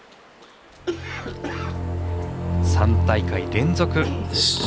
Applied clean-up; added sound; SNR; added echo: none; Cough; 14 dB; none.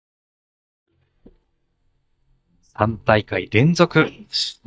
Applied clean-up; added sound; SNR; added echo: neural mask model DeepFilterNet 3.